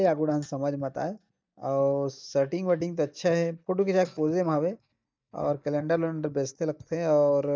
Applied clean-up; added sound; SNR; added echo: neural mask model DeepFilterNet 3.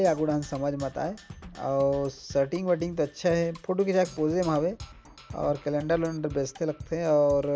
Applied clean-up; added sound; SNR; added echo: none; Percussion; 18 dB; none.